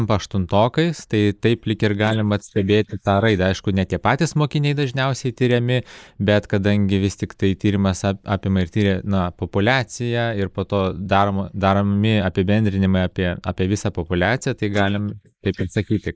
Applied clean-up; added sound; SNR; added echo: neural mask model Resemble Enhance denoiser.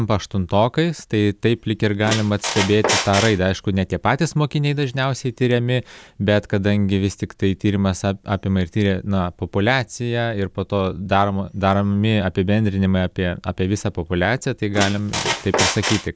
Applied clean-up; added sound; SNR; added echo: none; Squeak; 3 dB; none.